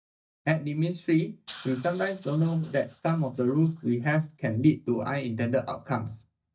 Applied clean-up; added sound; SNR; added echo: neural mask model DeepFilterNet 3.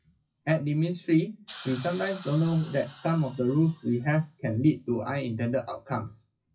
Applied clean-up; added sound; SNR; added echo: classical method WPE with log-MMSE.